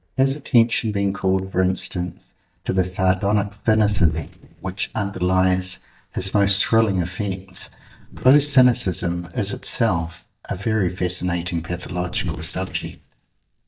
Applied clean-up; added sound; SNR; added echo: neural mask model DeepFilterNet 3.